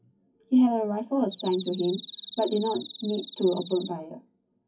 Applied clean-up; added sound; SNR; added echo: classical method WPE with log-MMSE.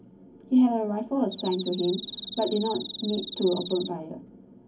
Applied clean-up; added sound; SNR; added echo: none; Cricket; 9 dB; reverberation time 0.3 s.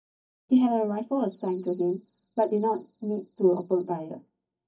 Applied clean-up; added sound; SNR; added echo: neural mask model DeepFilterNet 3.